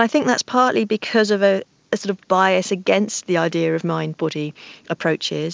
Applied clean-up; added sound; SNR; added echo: none; none; none; none.